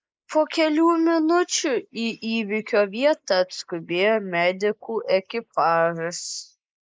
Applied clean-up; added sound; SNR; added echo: neural mask model Resemble Enhance denoiser.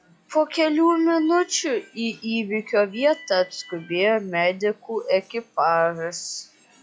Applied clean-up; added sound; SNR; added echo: classical method log-MMSE.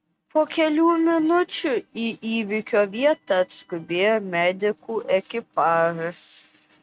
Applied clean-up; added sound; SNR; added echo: neural mask model RNNoise.